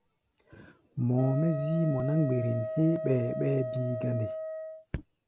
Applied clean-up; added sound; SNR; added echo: none; Wind instrument, woodwind instrument; 7 dB; none.